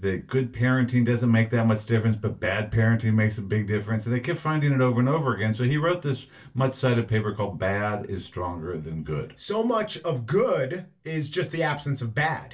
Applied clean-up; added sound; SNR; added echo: none; none; none; reverberation time 0.2 s.